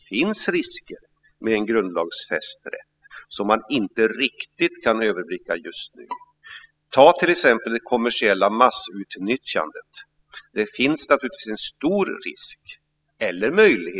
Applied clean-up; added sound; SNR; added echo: classical method spectral subtraction.